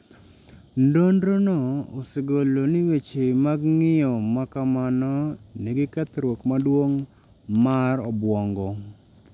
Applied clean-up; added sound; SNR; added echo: none; none; none; none.